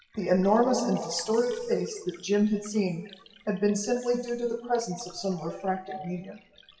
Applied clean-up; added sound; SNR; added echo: classical method WPE with log-MMSE.